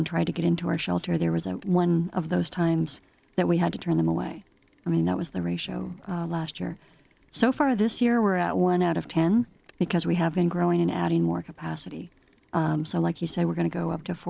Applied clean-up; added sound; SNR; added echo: neural separator model SepFormer DNS4.